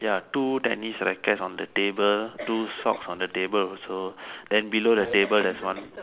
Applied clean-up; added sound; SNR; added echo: none; Cough; 14 dB; none.